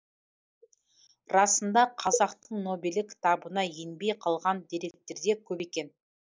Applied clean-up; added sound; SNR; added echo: neural mask model Resemble Enhance denoiser.